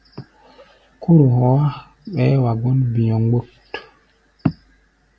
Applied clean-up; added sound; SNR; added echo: none; none; none; none.